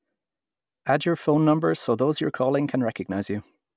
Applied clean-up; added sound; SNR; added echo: none; none; none; none.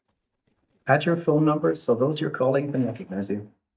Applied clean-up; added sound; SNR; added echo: neural mask model DeepFilterNet 3.